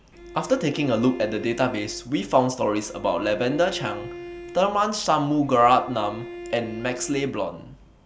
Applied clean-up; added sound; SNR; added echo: none; Bowed string instrument; 15 dB; none.